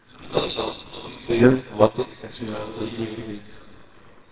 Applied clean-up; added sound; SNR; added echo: neural separator model SepFormer WHAMR!.